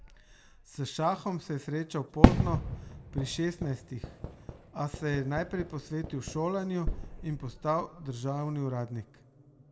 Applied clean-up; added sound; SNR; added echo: none; Fireworks; -1 dB; reverberation time 1.5 s.